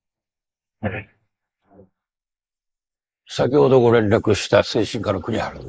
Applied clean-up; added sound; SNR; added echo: neural mask model Resemble Enhance denoiser.